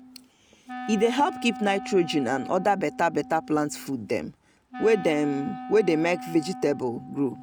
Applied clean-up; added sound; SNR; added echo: none; Wind instrument, woodwind instrument; 13 dB; none.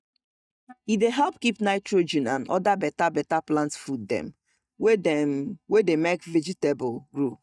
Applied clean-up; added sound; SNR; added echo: neural mask model DeepFilterNet 3.